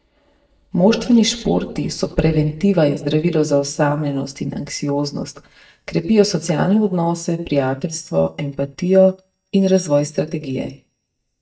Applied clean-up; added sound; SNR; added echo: neural mask model DeepFilterNet 3.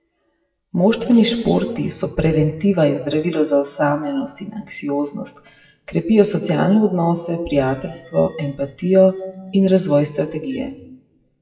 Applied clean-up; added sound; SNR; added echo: classical method WPE with log-MMSE.